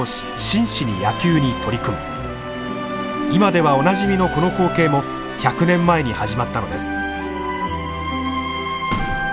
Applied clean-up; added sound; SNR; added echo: none; Water tap, faucet; 15 dB; none.